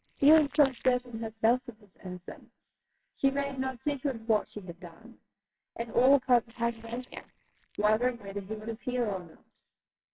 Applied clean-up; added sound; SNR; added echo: neural separator model SepFormer WHAMR!.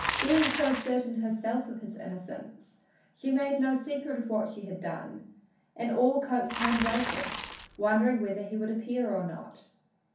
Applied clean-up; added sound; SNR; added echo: none; Bicycle; 9 dB; reverberation time 0.6 s.